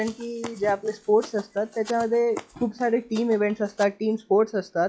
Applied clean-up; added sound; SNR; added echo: classical method log-MMSE.